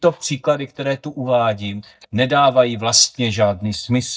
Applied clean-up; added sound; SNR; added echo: neural mask model DeepFilterNet 3.